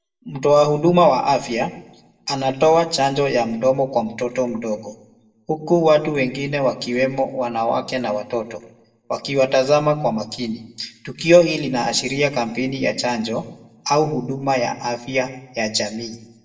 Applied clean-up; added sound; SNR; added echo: none; none; none; reverberation time 0.6 s.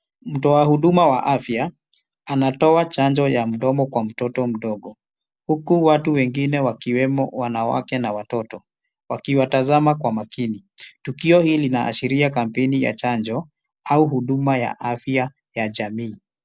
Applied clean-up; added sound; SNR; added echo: none; none; none; none.